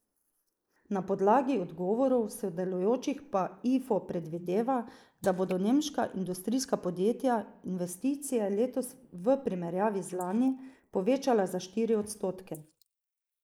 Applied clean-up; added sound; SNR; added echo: neural mask model Resemble Enhance denoiser.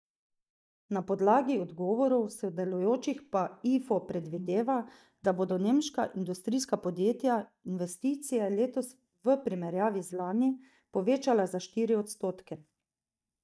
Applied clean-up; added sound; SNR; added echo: neural mask model DeepFilterNet 3.